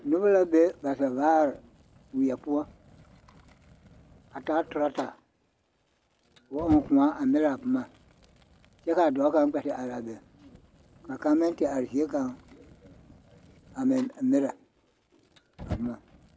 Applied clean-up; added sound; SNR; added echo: none; Fire; 20 dB; none.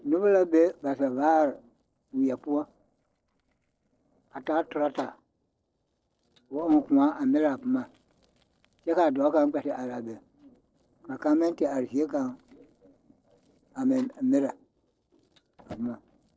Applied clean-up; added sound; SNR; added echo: neural separator model SepFormer DNS4.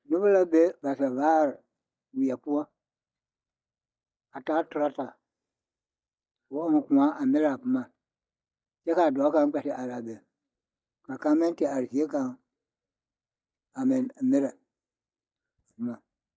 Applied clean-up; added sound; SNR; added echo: neural mask model DeepFilterNet 3.